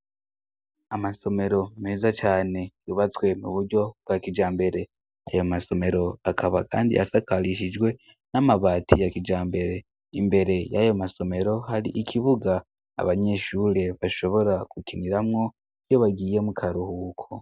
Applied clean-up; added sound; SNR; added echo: none; none; none; none.